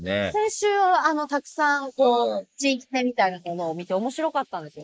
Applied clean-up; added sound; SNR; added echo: neural mask model Resemble Enhance denoiser.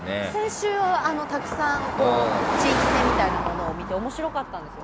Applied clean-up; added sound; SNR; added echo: none; Car passing by; 1 dB; none.